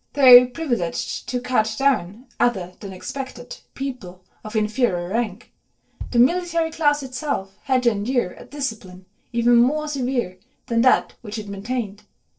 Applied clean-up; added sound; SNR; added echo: neural separator model SepFormer DNS4.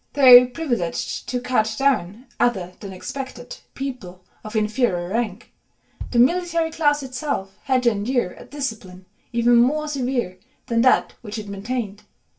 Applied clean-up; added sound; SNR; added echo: none; Bass drum; 17 dB; reverberation time 0.2 s.